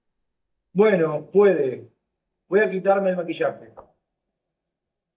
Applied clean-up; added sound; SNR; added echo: neural mask model DeepFilterNet 3.